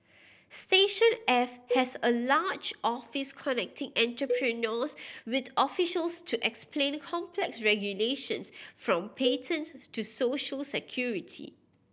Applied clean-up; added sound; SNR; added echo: none; Cowbell; 8 dB; none.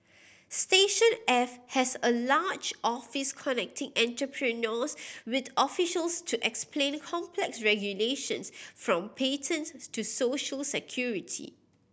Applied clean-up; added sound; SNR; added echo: none; none; none; none.